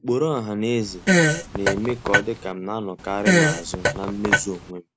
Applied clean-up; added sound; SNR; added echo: none; Fart; -5 dB; none.